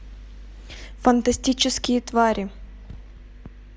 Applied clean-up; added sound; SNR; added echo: none; none; none; none.